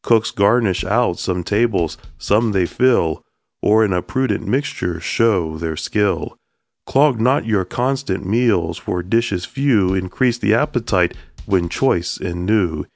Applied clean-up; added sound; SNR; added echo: none; Bass drum / Snare drum / Drum kit; 19 dB; none.